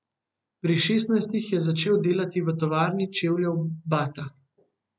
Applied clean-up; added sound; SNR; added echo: none; none; none; none.